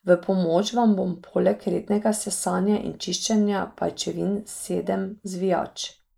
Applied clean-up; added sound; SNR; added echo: neural mask model Resemble Enhance denoiser.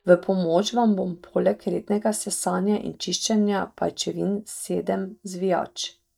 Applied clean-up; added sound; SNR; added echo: neural mask model DeepFilterNet 3.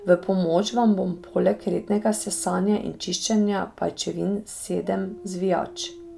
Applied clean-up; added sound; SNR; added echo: none; Dog; 20 dB; none.